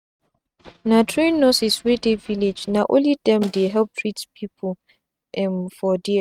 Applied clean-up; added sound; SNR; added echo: neural mask model RNNoise.